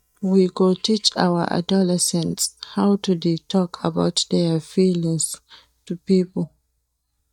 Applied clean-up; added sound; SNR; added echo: neural mask model DeepFilterNet 3.